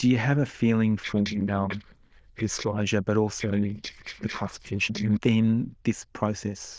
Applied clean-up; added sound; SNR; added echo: neural diffusion model UNIVERSE++.